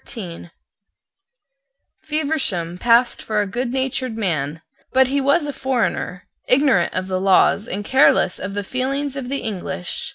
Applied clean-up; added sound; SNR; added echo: none; none; none; none.